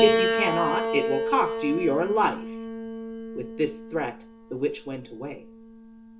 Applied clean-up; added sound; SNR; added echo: none; Piano; 2 dB; reverberation time 0.2 s.